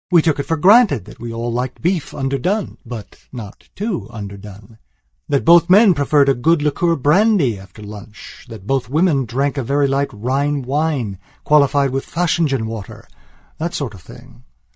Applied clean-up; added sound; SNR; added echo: neural mask model DeepFilterNet 3.